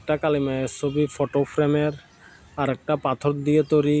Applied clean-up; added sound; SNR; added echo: none; none; none; none.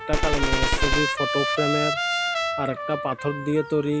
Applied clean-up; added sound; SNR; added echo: none; Gunshot, gunfire + Trumpet; -2 dB; none.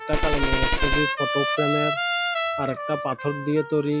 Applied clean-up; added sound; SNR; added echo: classical method log-MMSE.